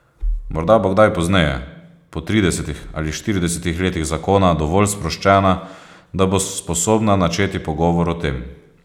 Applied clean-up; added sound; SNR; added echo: none; none; none; none.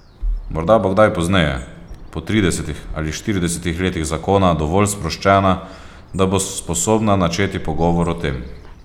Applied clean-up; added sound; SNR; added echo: none; Bird; 16 dB; none.